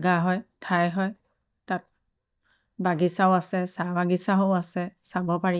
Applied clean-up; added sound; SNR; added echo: neural mask model DeepFilterNet 3.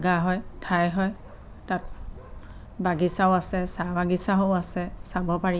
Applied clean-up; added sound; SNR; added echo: none; Bird; 14 dB; none.